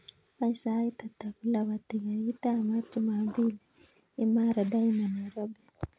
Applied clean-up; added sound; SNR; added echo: none; none; none; none.